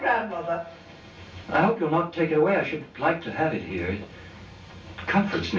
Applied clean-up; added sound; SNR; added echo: none; none; none; reverberation time 0.2 s.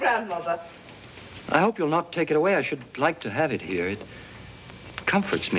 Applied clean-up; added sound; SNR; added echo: none; none; none; none.